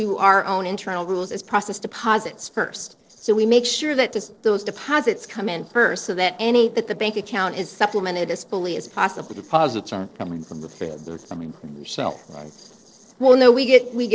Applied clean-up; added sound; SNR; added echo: neural separator model SepFormer DNS4.